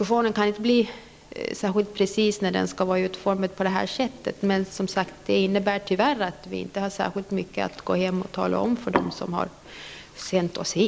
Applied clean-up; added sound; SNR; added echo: none; none; none; none.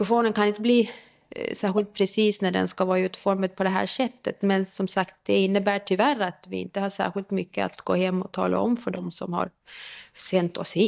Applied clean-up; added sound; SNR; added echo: neural mask model DeepFilterNet 3.